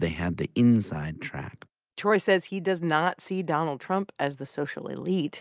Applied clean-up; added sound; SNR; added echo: none; none; none; none.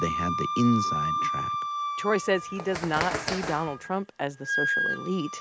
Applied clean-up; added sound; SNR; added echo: none; Wind instrument, woodwind instrument + Bird; 1 dB; none.